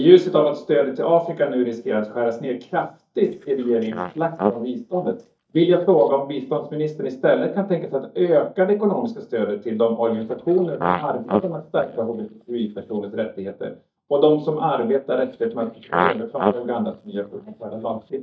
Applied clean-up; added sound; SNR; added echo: neural mask model DeepFilterNet 3.